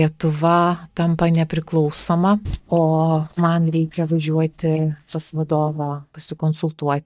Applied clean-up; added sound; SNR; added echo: neural mask model DeepFilterNet 3.